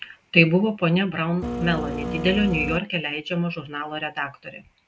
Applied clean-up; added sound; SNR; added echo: none; Printer; 5 dB; none.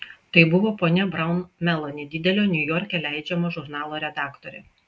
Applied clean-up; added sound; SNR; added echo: none; none; none; none.